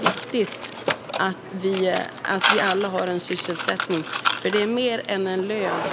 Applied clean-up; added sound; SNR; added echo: none; Mechanisms; 2 dB; none.